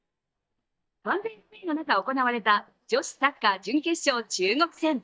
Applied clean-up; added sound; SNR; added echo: neural mask model DeepFilterNet 3.